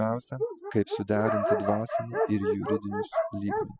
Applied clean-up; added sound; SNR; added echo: classical method spectral subtraction.